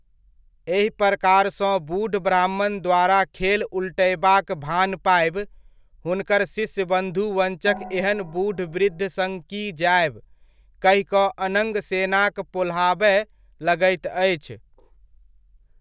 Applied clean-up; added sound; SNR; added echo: none; Gong; 15 dB; none.